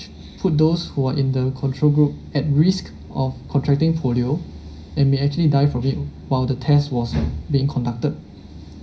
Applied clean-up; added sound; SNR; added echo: none; none; none; reverberation time 0.5 s.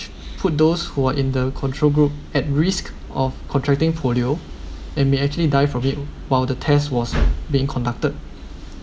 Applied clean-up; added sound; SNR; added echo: none; none; none; none.